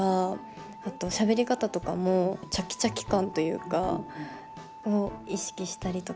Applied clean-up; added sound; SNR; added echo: none; none; none; none.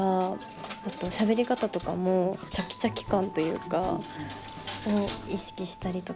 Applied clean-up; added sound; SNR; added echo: none; Coin (dropping); 10 dB; none.